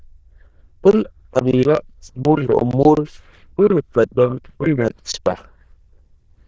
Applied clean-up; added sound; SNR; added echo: neural diffusion model UNIVERSE++.